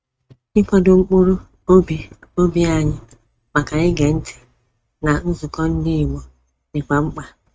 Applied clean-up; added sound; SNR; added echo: neural mask model RNNoise.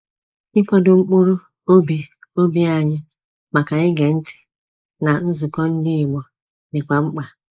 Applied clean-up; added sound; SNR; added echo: neural mask model Resemble Enhance denoiser.